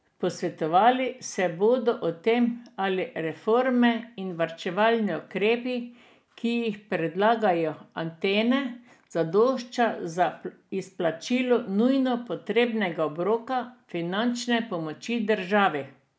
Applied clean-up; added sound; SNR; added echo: none; none; none; none.